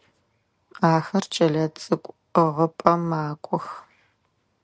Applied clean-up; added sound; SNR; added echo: none; none; none; none.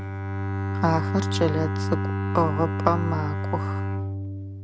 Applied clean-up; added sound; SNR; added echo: none; Bowed string instrument; -1 dB; none.